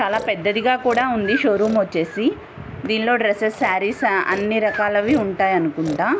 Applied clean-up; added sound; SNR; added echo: none; Breathing; 15 dB; none.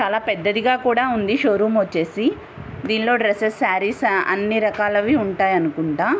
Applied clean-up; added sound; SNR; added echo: none; none; none; none.